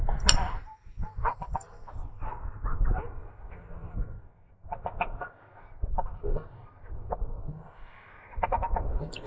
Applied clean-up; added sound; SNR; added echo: neural mask model Resemble Enhance denoiser.